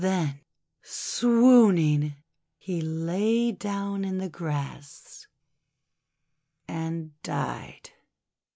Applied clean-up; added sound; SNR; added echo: neural mask model Resemble Enhance denoiser.